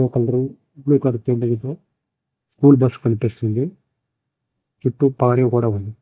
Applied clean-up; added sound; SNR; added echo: neural mask model DeepFilterNet 3.